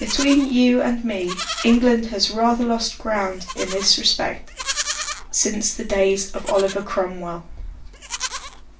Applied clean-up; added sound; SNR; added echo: none; Livestock, farm animals, working animals; 12 dB; reverberation time 0.3 s.